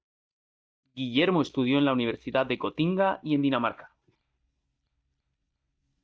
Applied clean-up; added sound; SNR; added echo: neural mask model DeepFilterNet 3.